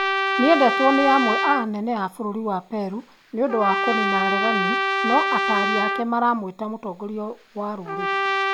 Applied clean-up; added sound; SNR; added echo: none; Trumpet; 1 dB; none.